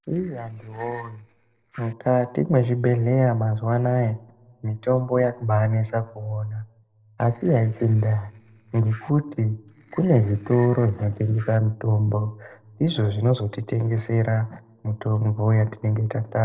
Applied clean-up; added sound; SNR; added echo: neural separator model SepFormer DNS4.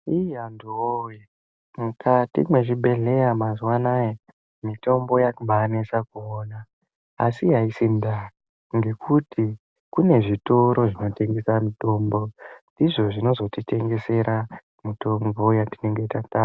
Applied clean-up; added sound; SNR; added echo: none; none; none; none.